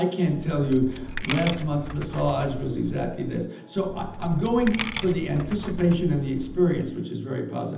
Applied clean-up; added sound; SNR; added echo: none; Coin (dropping); 9 dB; reverberation time 0.8 s.